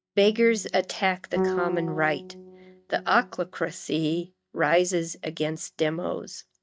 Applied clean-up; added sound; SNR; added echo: neural mask model DeepFilterNet 3.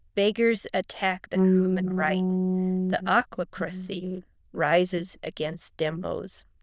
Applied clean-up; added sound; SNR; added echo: neural diffusion model UNIVERSE++.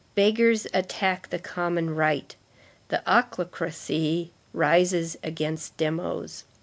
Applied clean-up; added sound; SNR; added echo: none; none; none; none.